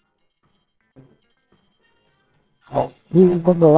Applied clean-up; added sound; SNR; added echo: neural separator model SepFormer WHAMR!.